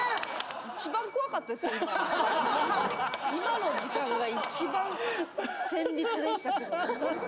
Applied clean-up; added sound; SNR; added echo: none; Subway, metro, underground / Door; 14 dB; none.